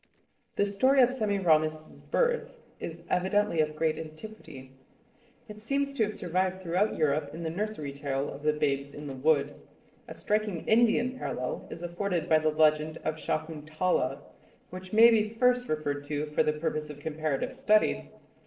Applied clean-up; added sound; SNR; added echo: neural separator model SepFormer DNS4.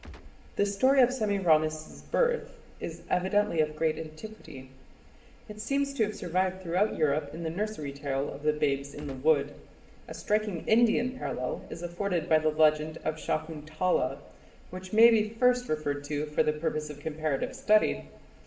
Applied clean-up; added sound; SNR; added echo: none; Gunshot, gunfire; 16 dB; reverberation time 0.9 s.